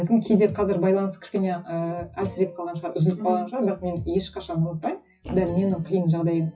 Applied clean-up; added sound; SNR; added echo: classical method WPE with log-MMSE.